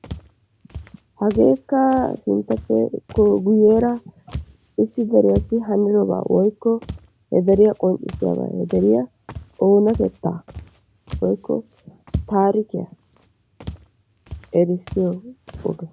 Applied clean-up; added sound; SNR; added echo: none; Walk, footsteps; 16 dB; none.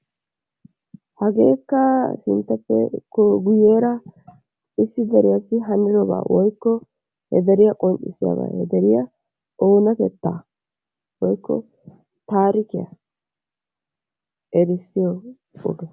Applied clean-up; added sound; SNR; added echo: none; none; none; none.